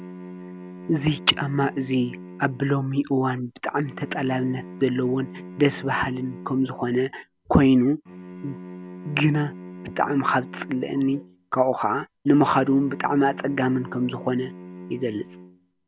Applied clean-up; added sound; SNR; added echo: none; Bowed string instrument; 16 dB; none.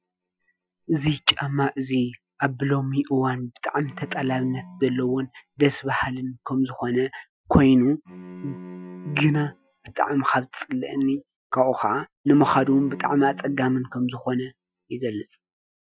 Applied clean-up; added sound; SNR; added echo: classical method Wiener filter.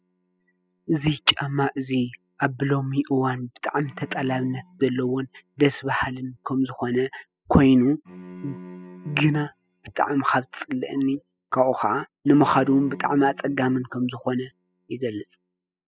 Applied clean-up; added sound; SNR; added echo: classical method spectral subtraction.